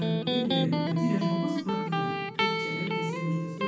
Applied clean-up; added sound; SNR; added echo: none; Electric guitar; 1 dB; reverberation time 1.1 s.